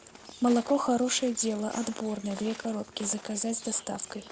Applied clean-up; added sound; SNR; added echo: none; Walk, footsteps; 17 dB; none.